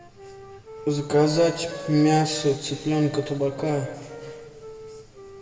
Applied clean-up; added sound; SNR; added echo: none; Wind instrument, woodwind instrument; 16 dB; reverberation time 1.9 s.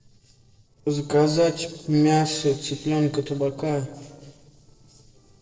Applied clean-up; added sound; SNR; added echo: neural separator model SepFormer DNS4.